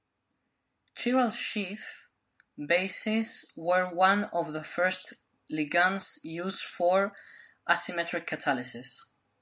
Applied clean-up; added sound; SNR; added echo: none; none; none; none.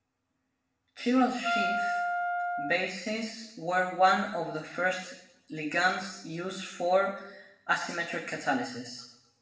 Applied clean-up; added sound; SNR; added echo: none; Wind instrument, woodwind instrument; 0 dB; reverberation time 0.8 s.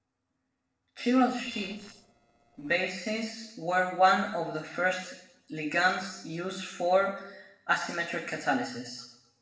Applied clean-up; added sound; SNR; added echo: neural separator model SepFormer DNS4.